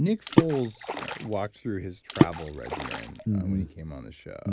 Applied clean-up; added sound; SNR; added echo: none; Water / Splash, splatter; -3 dB; none.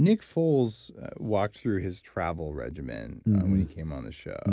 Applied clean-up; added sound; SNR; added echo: none; none; none; none.